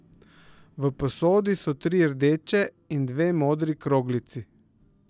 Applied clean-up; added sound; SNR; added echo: none; none; none; none.